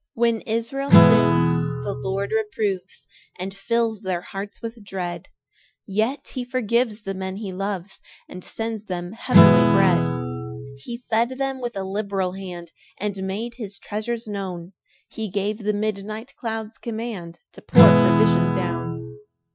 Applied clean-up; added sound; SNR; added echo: classical method Wiener filter.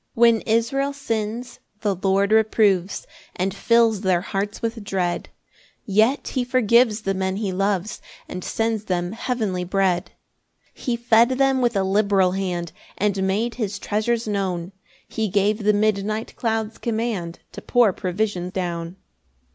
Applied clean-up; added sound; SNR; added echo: none; none; none; none.